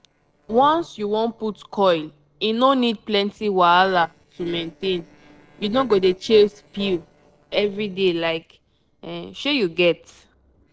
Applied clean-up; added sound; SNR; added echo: neural separator model SepFormer DNS4.